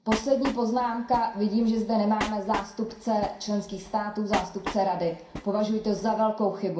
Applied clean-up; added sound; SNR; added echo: none; Train; 12 dB; reverberation time 0.5 s.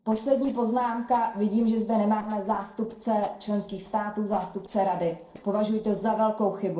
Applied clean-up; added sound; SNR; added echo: neural separator model SepFormer DNS4.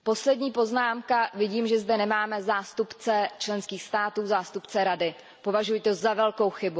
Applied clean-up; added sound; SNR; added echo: none; none; none; none.